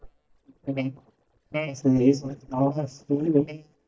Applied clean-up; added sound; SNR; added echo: neural mask model DeepFilterNet 3.